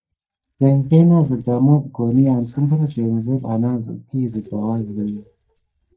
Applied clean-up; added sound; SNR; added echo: neural mask model DeepFilterNet 3.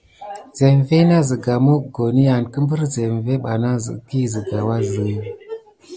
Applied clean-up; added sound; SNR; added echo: none; none; none; none.